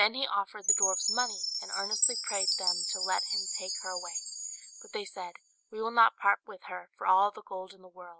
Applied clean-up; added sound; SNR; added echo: none; Chime; 2 dB; none.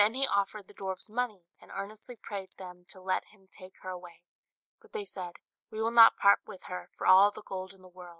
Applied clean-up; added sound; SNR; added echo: neural mask model DeepFilterNet 3.